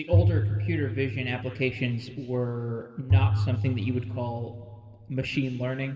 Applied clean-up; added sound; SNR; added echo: none; Bowed string instrument; -3 dB; reverberation time 1.8 s.